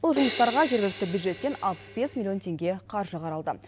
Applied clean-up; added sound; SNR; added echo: none; Crash cymbal; 10 dB; none.